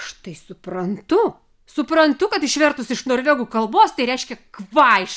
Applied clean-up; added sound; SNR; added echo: none; none; none; none.